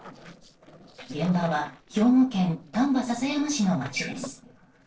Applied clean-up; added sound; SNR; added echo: neural separator model SepFormer DNS4.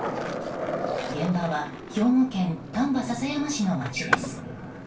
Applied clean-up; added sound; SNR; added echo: none; Skateboard; 6 dB; reverberation time 0.2 s.